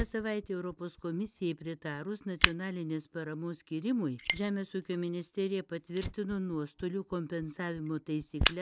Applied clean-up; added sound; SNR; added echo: none; Fire; 3 dB; none.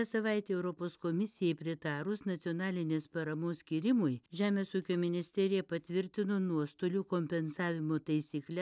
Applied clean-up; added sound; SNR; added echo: none; none; none; none.